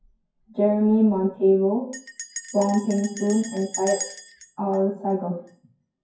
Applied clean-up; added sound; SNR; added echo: classical method WPE with log-MMSE.